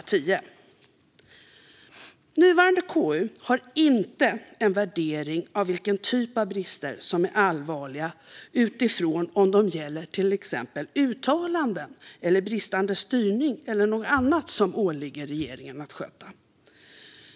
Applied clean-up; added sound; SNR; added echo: none; none; none; none.